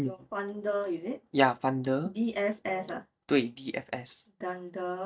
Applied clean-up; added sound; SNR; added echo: neural mask model DeepFilterNet 3.